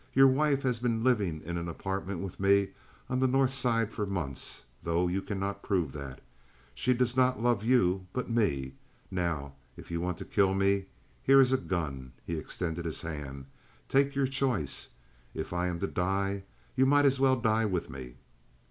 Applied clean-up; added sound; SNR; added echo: none; none; none; none.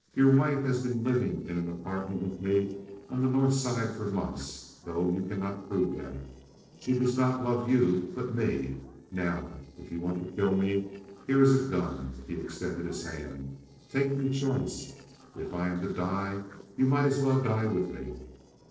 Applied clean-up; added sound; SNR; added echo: neural separator model SepFormer DNS4.